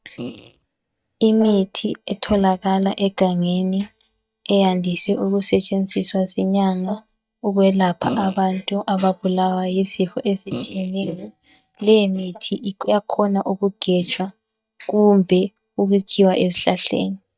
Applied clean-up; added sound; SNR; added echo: neural mask model DeepFilterNet 3.